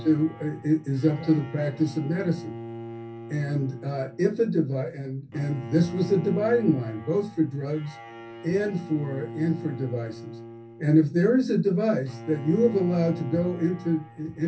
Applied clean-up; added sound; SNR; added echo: none; Bowed string instrument; 14 dB; reverberation time 0.3 s.